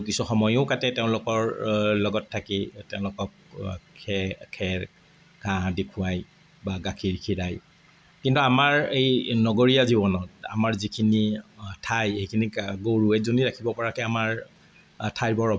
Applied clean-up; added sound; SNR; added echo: none; none; none; none.